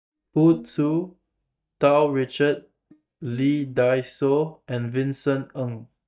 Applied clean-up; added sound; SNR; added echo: neural mask model DeepFilterNet 3.